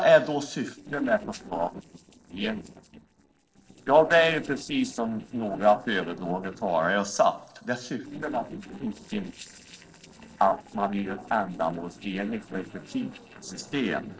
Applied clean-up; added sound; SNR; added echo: neural separator model SepFormer DNS4.